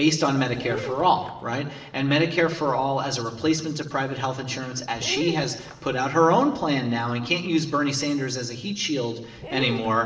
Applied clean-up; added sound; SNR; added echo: none; Dog; 17 dB; reverberation time 1.2 s.